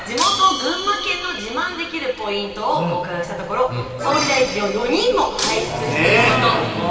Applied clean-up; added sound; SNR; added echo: none; Shatter; 10 dB; reverberation time 2.5 s.